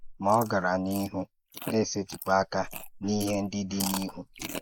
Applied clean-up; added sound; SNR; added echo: neural mask model Resemble Enhance denoiser.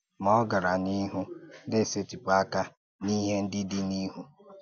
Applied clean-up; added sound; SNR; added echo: none; none; none; none.